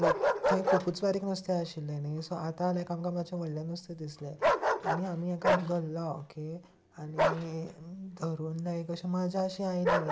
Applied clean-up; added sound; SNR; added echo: none; Bark; 0 dB; none.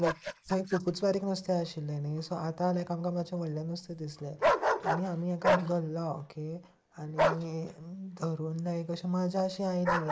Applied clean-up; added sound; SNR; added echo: neural mask model Resemble Enhance denoiser.